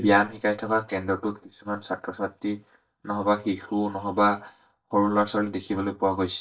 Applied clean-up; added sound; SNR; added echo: neural mask model DeepFilterNet 3.